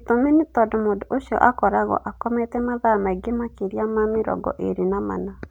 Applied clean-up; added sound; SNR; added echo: none; none; none; none.